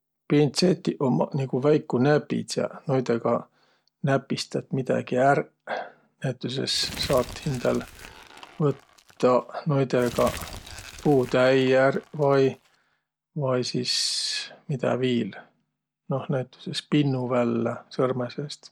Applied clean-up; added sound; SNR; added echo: none; Crumpling, crinkling; 16 dB; none.